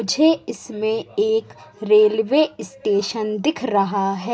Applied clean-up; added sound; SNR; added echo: none; none; none; none.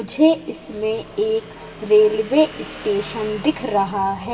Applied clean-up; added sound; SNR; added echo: none; Motorcycle / Engine; 18 dB; reverberation time 1.6 s.